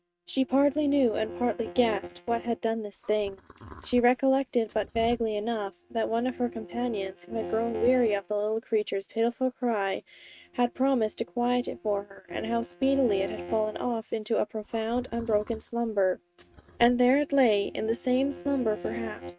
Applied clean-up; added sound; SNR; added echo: neural mask model RNNoise.